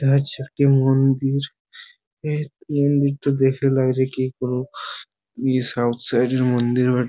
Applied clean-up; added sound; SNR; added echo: none; none; none; none.